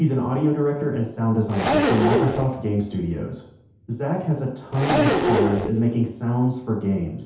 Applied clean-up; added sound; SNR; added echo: none; Zipper (clothing); -1 dB; reverberation time 0.8 s.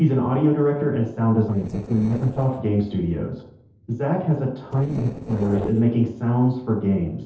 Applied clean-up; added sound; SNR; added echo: neural separator model SepFormer DNS4.